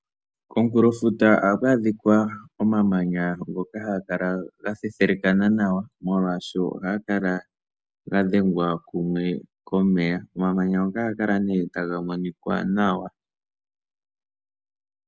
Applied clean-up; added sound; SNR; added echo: none; none; none; none.